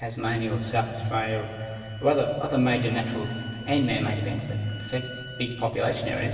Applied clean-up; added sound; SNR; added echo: none; Bowed string instrument; 20 dB; reverberation time 2.6 s.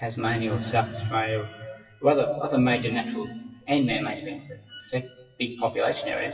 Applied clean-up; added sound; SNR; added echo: classical method WPE with log-MMSE.